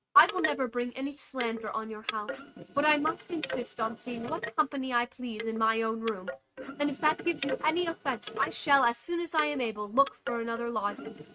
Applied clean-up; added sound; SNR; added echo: neural mask model RNNoise.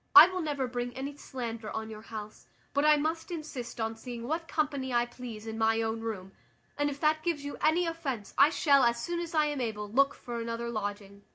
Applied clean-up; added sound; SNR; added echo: none; none; none; none.